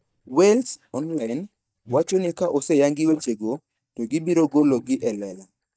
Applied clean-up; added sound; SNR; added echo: neural mask model DeepFilterNet 3.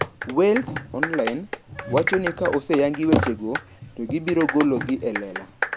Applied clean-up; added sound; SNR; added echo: none; Bicycle + Clapping; 4 dB; none.